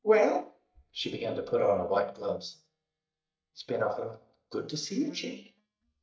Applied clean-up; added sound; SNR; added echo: neural mask model DeepFilterNet 3.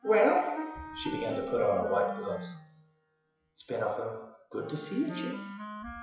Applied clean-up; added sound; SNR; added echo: classical method WPE with log-MMSE.